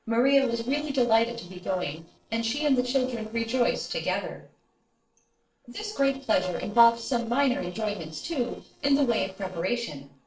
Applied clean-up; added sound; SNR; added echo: neural separator model SepFormer DNS4.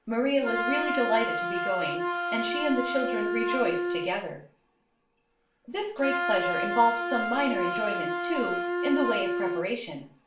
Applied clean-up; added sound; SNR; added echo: none; Wind instrument, woodwind instrument; 1 dB; reverberation time 0.4 s.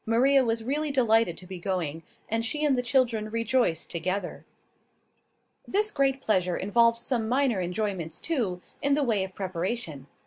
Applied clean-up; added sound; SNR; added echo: none; none; none; none.